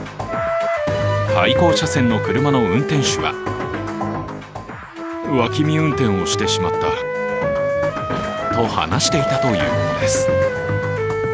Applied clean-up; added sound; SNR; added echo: none; Wind instrument, woodwind instrument; 1 dB; none.